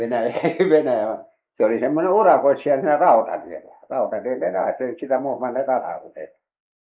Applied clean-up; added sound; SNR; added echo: neural mask model Resemble Enhance denoiser.